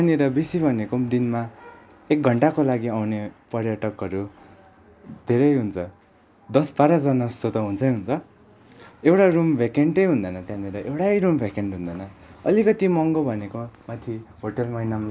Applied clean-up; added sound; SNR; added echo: none; none; none; none.